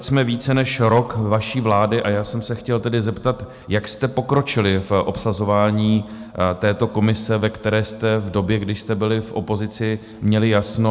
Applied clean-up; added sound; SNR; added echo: none; none; none; none.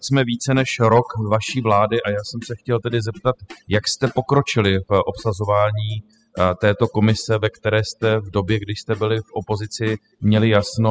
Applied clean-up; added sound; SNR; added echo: classical method spectral subtraction.